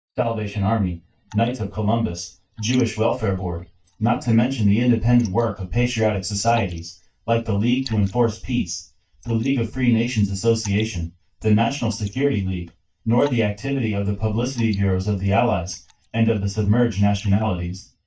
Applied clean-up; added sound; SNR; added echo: neural mask model DeepFilterNet 3.